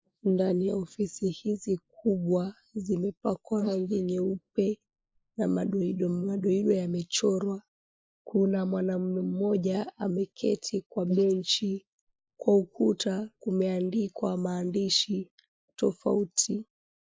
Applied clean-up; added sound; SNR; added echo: neural mask model Resemble Enhance denoiser.